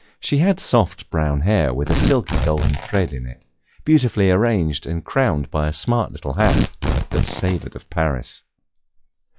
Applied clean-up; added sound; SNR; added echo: classical method log-MMSE.